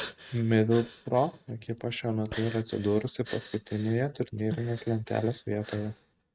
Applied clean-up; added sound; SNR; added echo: neural mask model RNNoise.